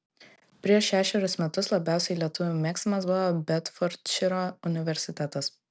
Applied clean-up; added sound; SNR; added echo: none; none; none; none.